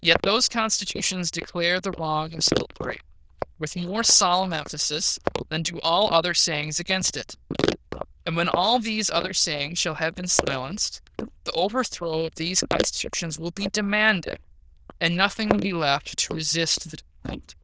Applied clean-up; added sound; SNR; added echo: neural diffusion model UNIVERSE++.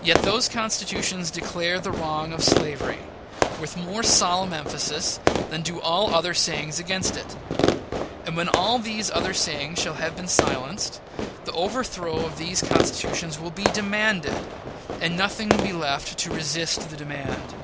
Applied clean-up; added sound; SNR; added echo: none; Fireworks; 2 dB; none.